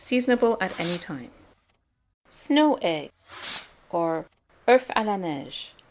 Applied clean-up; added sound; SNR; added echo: none; Fireworks; 13 dB; none.